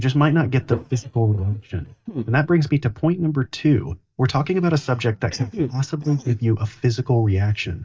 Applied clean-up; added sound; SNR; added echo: neural mask model DeepFilterNet 3.